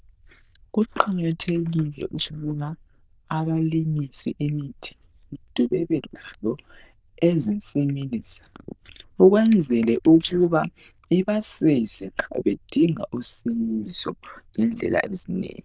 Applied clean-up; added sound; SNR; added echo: neural diffusion model UNIVERSE++.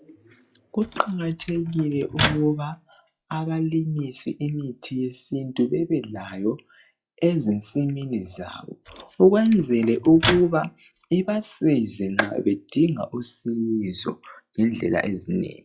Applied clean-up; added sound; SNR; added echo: classical method log-MMSE.